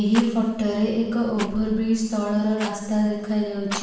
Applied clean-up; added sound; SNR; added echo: none; Rattle; 16 dB; reverberation time 1.1 s.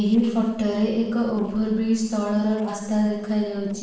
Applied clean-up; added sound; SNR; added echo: neural separator model SepFormer DNS4.